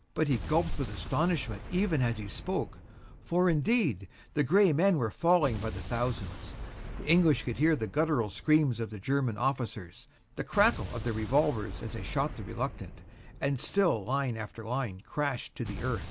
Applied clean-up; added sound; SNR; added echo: none; Explosion; 13 dB; none.